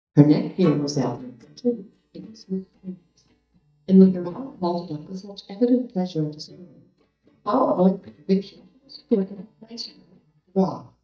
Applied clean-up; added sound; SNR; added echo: neural mask model DeepFilterNet 3.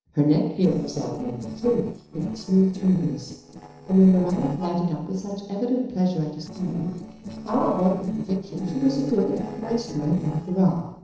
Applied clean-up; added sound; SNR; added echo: neural separator model SepFormer DNS4.